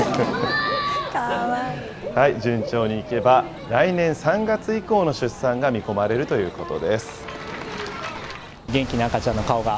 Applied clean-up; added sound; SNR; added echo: none; Cricket / Bird; 14 dB; none.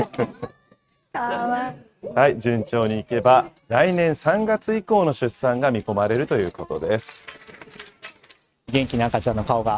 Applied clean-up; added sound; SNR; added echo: neural mask model RNNoise.